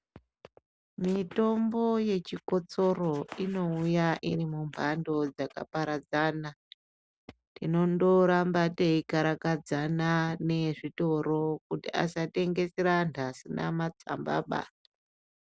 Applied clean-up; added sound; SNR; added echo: none; none; none; none.